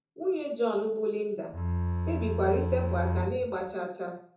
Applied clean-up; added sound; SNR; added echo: none; Bowed string instrument; -1 dB; reverberation time 0.5 s.